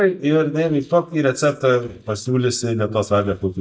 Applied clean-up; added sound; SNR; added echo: neural mask model DeepFilterNet 3.